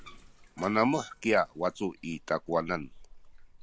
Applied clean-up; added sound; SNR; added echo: none; Bathtub (filling or washing) + Wind instrument, woodwind instrument; 19 dB; none.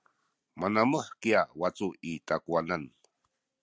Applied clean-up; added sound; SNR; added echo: none; none; none; none.